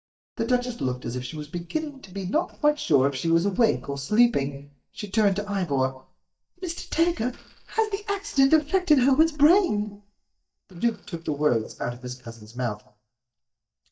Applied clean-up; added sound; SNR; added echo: neural mask model DeepFilterNet 3.